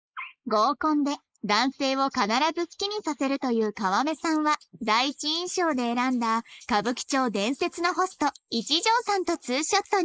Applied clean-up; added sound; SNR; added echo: neural mask model Resemble Enhance denoiser.